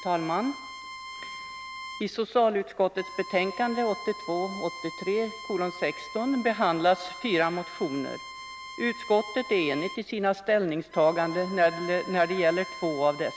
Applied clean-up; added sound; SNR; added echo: none; Bowed string instrument; 13 dB; none.